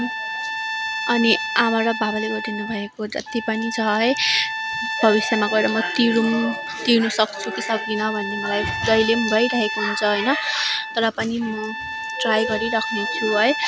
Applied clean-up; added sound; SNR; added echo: none; Trumpet; 6 dB; none.